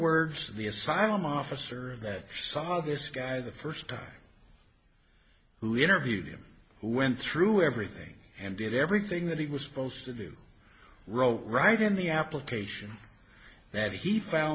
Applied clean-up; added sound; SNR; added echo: none; none; none; none.